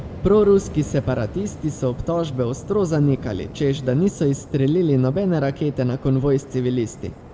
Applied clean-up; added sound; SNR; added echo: none; Waves, surf; 15 dB; reverberation time 0.6 s.